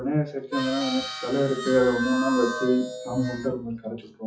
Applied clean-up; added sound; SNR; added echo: classical method WPE with log-MMSE.